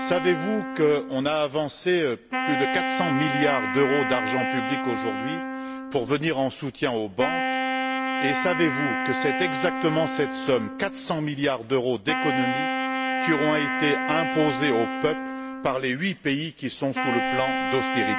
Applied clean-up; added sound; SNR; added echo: none; Wind instrument, woodwind instrument; 2 dB; none.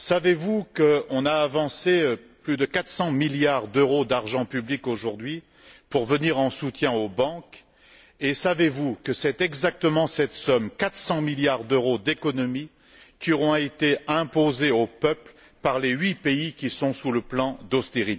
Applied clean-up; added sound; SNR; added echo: none; none; none; none.